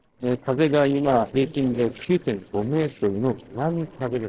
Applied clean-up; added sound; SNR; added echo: neural separator model SepFormer DNS4.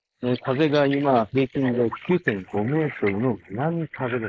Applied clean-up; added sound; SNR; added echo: neural mask model Resemble Enhance denoiser.